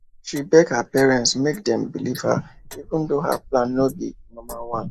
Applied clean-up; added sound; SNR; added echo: neural mask model Resemble Enhance denoiser.